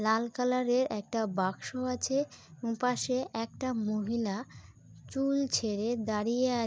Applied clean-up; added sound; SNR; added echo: none; none; none; none.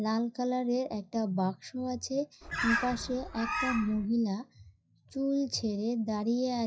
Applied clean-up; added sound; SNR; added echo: classical method WPE with log-MMSE.